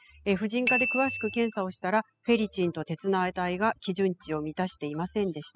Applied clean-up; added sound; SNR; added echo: classical method spectral subtraction.